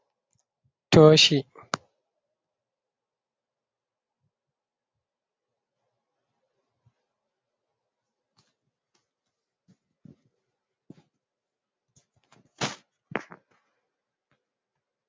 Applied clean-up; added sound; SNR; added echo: none; none; none; none.